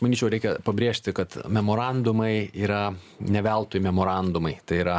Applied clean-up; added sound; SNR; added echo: none; none; none; none.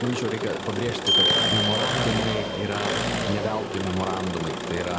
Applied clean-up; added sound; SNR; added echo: none; Engine + Glockenspiel; -3 dB; none.